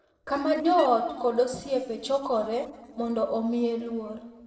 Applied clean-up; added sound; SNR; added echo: neural separator model SepFormer DNS4.